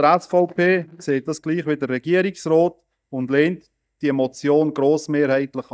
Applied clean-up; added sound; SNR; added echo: neural mask model DeepFilterNet 3.